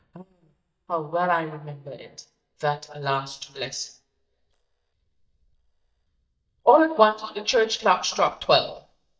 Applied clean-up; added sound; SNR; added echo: neural mask model DeepFilterNet 3.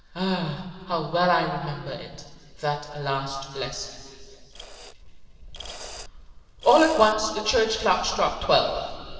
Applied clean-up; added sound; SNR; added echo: neural separator model SepFormer DNS4.